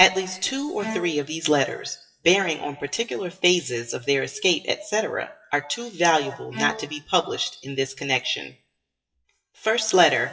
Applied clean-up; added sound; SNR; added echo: classical method WPE with log-MMSE.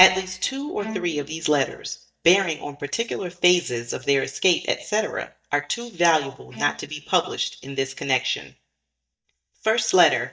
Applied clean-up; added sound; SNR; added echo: neural mask model DeepFilterNet 3.